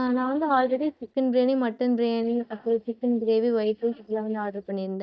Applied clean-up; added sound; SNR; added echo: neural mask model DeepFilterNet 3.